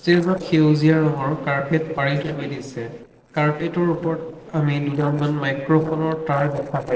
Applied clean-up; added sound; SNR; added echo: neural separator model SepFormer DNS4.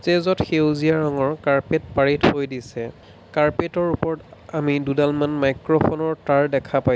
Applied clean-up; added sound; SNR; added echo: none; none; none; none.